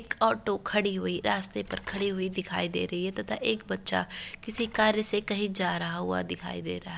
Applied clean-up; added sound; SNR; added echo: none; Telephone; 19 dB; none.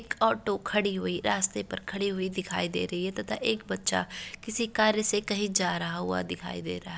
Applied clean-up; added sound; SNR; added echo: none; none; none; none.